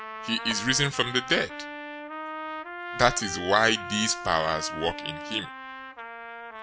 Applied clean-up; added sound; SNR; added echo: none; Trumpet; 9 dB; none.